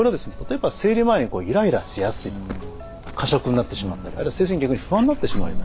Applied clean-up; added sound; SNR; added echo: none; Dog; 7 dB; none.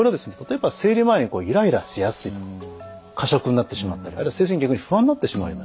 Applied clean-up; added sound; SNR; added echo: none; none; none; none.